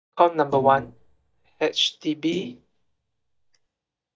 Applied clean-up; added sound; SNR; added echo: neural mask model DeepFilterNet 3.